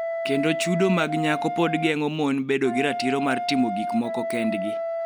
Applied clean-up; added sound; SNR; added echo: none; Wind instrument, woodwind instrument; 4 dB; none.